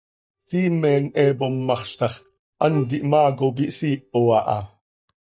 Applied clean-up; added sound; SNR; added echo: neural mask model DeepFilterNet 3.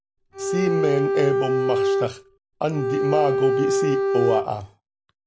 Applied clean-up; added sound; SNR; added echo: none; Bowed string instrument; -3 dB; none.